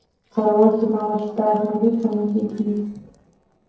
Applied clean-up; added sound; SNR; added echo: neural separator model SepFormer DNS4.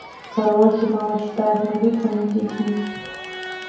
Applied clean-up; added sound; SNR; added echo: none; Crowd; 15 dB; reverberation time 1.0 s.